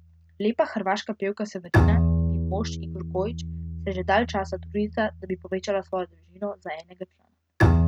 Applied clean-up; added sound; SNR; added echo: none; Bowed string instrument; -3 dB; none.